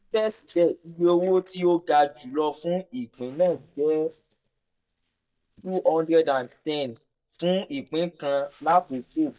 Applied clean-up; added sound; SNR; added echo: neural mask model DeepFilterNet 3.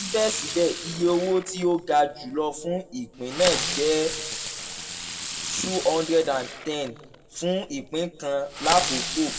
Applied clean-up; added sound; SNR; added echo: none; Fireworks; 7 dB; reverberation time 1.4 s.